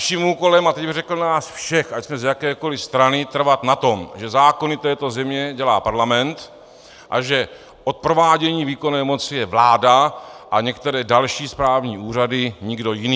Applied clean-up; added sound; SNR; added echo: none; none; none; none.